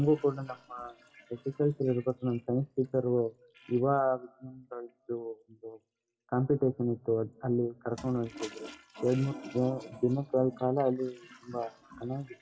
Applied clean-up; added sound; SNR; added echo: classical method WPE with log-MMSE.